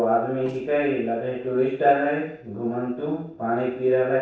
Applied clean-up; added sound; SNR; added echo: neural separator model SepFormer DNS4.